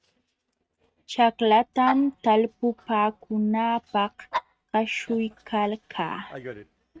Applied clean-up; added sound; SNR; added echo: neural mask model RNNoise.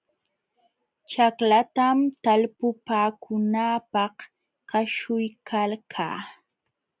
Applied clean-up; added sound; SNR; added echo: none; none; none; none.